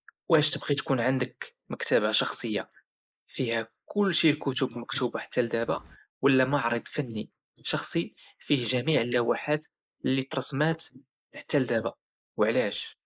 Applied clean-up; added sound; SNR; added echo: neural mask model Resemble Enhance denoiser.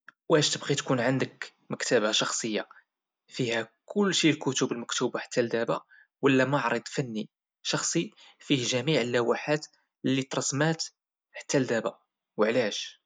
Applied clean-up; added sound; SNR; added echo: none; none; none; none.